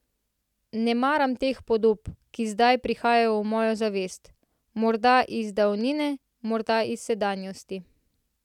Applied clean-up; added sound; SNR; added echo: none; none; none; none.